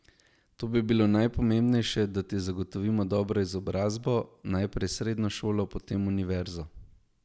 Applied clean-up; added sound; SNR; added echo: none; none; none; none.